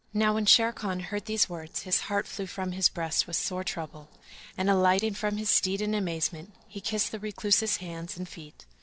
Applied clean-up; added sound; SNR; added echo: neural separator model SepFormer DNS4.